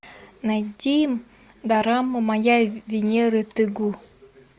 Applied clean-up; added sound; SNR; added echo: none; none; none; none.